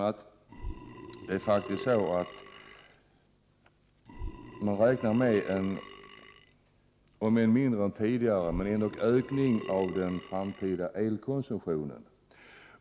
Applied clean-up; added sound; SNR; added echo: none; Burping, eructation; 13 dB; none.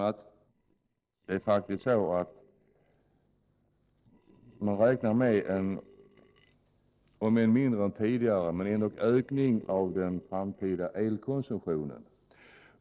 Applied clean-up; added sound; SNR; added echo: neural separator model SepFormer DNS4.